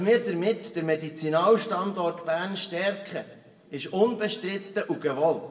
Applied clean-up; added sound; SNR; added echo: none; none; none; reverberation time 0.9 s.